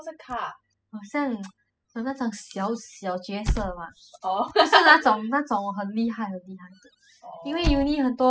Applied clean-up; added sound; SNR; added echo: classical method spectral subtraction.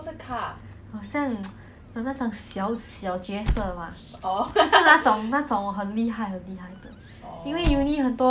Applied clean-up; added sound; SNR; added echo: none; Squeak / Slam / Wood; 11 dB; none.